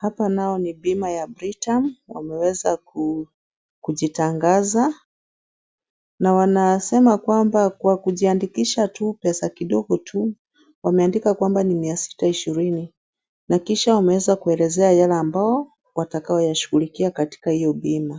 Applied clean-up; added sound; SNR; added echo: none; none; none; none.